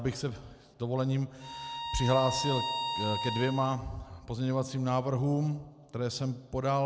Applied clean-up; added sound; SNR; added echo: none; Bowed string instrument; 5 dB; none.